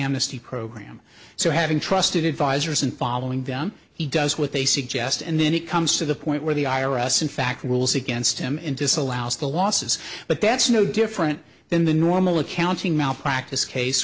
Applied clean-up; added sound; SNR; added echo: none; none; none; none.